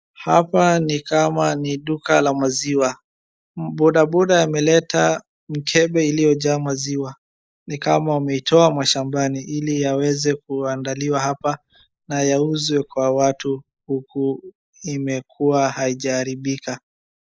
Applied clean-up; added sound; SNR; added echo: neural mask model Resemble Enhance denoiser.